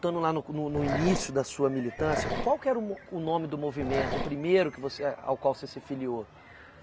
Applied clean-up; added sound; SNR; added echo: none; Growling; 5 dB; none.